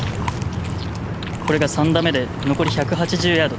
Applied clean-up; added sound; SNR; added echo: none; Chewing, mastication; 15 dB; none.